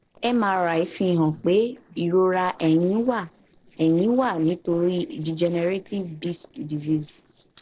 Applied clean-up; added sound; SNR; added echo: neural separator model SepFormer DNS4.